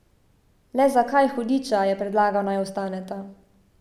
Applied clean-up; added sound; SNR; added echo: none; none; none; none.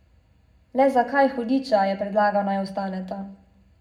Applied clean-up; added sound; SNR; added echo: none; none; none; reverberation time 0.3 s.